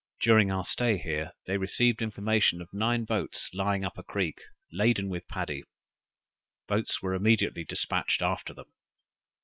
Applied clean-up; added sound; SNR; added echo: neural separator model SepFormer WHAM!.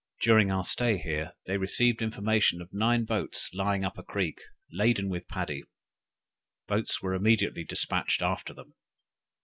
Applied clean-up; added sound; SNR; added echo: none; none; none; none.